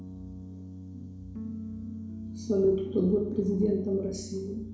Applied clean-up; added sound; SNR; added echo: none; Piano; 10 dB; reverberation time 0.7 s.